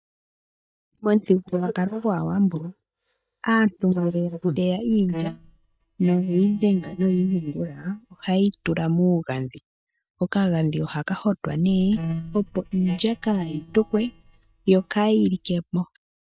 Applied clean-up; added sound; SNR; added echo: neural mask model DeepFilterNet 3.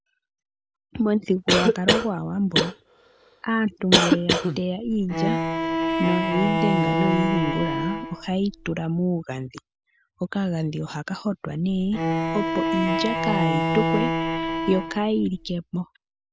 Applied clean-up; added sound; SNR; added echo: none; Bowed string instrument + Cough; -1 dB; none.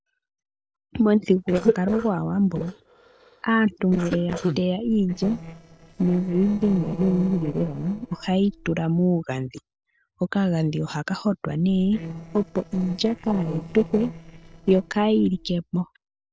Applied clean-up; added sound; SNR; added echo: neural separator model SepFormer DNS4.